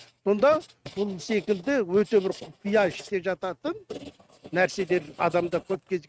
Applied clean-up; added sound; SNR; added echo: neural mask model RNNoise.